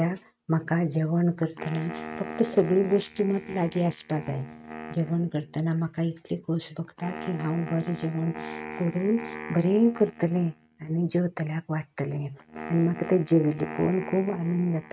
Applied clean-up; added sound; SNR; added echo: neural mask model RNNoise.